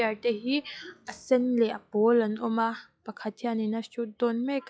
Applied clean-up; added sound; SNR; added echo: classical method log-MMSE.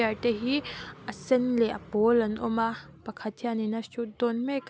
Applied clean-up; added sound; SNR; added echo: none; none; none; none.